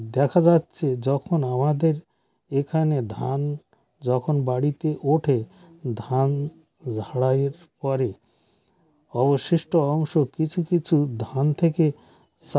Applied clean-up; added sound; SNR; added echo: none; none; none; none.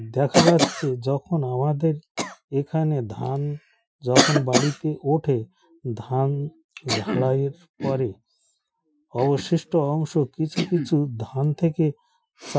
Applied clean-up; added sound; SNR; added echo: classical method Wiener filter.